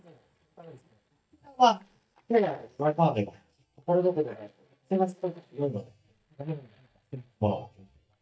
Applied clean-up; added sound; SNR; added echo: neural mask model DeepFilterNet 3.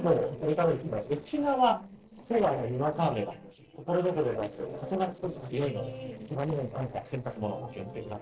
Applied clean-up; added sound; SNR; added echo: neural separator model SepFormer DNS4.